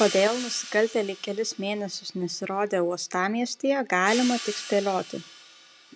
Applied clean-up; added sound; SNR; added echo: none; Hi-hat; 13 dB; none.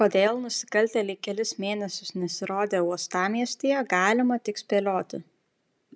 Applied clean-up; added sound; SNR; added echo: none; none; none; none.